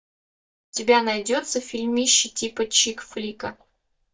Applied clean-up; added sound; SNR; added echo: neural mask model DeepFilterNet 3.